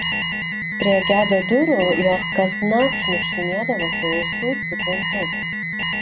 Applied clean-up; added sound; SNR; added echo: none; Alarm; 2 dB; none.